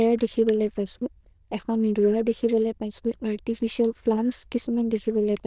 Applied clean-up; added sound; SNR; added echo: neural diffusion model UNIVERSE++.